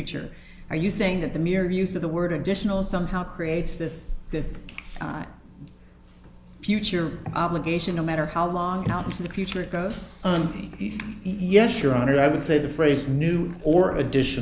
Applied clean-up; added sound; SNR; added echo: none; none; none; none.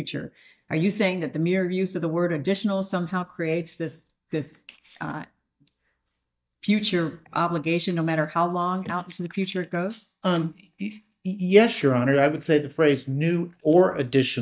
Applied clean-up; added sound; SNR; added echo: neural mask model DeepFilterNet 3.